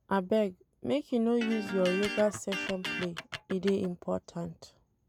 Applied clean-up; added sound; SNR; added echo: none; Electric guitar; 7 dB; none.